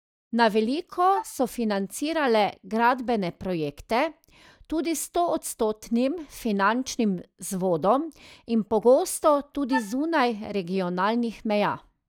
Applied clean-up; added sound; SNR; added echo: neural mask model DeepFilterNet 3.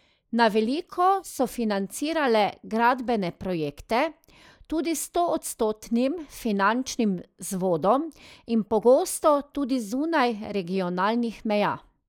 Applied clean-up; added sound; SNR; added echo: neural mask model Resemble Enhance denoiser.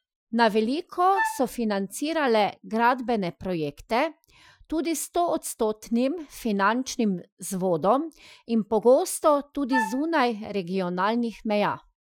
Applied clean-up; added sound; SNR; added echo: classical method Wiener filter.